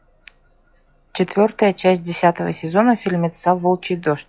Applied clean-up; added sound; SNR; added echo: classical method log-MMSE.